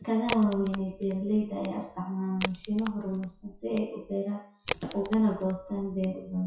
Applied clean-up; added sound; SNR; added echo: classical method WPE with log-MMSE.